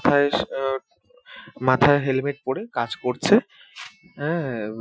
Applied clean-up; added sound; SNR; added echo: classical method Wiener filter.